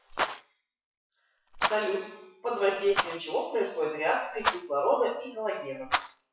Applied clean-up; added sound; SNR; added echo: classical method WPE with log-MMSE.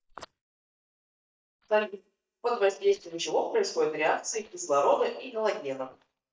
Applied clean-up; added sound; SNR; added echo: neural mask model DeepFilterNet 3.